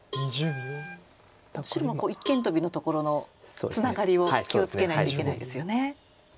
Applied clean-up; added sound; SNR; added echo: none; Cowbell + Wind instrument, woodwind instrument; 16 dB; none.